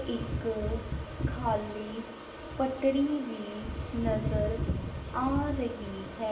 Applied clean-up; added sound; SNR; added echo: none; none; none; reverberation time 0.7 s.